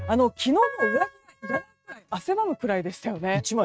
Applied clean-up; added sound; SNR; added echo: neural mask model RNNoise.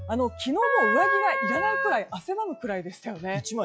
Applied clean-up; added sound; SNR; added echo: classical method log-MMSE.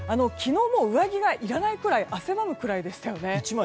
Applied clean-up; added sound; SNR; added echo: none; none; none; none.